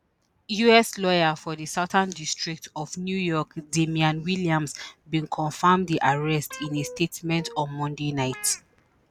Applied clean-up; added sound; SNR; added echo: none; Guitar; 18 dB; none.